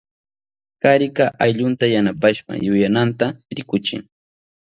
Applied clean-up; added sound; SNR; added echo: neural mask model Resemble Enhance denoiser.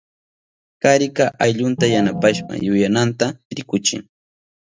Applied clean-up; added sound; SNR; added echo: neural mask model RNNoise.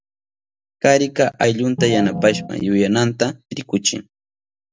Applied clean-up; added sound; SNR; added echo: none; Organ; 5 dB; none.